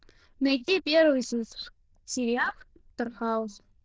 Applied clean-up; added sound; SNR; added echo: neural diffusion model UNIVERSE++.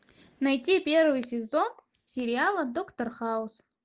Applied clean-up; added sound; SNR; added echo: none; none; none; none.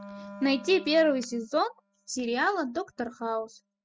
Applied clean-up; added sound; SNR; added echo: classical method spectral subtraction.